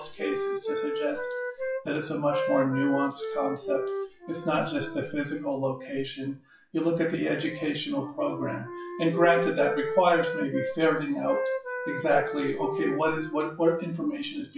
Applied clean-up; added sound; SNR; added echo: classical method WPE with log-MMSE.